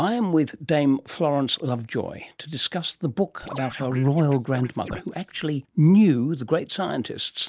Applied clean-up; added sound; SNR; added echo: neural mask model Resemble Enhance denoiser.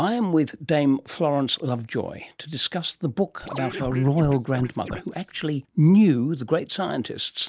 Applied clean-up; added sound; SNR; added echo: none; Scratching (performance technique); 12 dB; none.